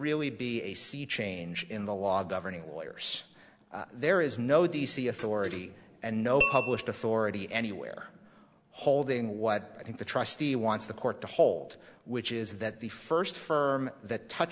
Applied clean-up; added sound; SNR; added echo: none; Tap / Glass; 3 dB; none.